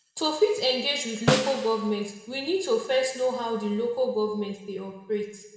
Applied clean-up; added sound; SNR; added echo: none; Snare drum; 4 dB; reverberation time 1.0 s.